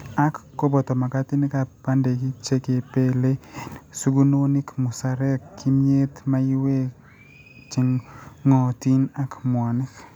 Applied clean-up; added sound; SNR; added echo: none; none; none; none.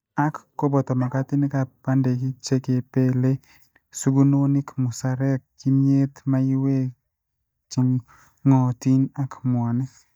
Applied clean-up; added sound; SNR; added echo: neural mask model DeepFilterNet 3.